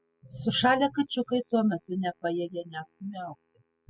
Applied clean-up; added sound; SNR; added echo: classical method spectral subtraction.